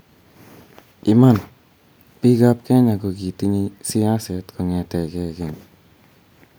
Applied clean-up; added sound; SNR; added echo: none; none; none; none.